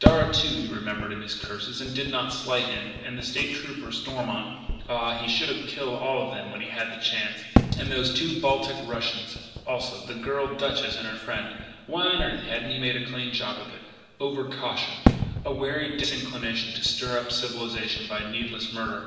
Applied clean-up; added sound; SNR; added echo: none; Fireworks; 3 dB; reverberation time 1.2 s.